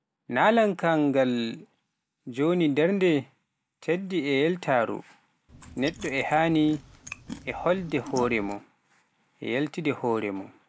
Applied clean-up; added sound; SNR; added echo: none; Chewing, mastication; 16 dB; none.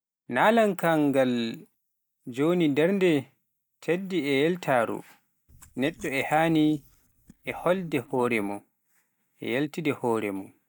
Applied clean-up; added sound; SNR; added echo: neural mask model DeepFilterNet 3.